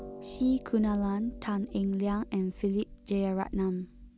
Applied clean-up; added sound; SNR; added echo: none; Harp; 15 dB; none.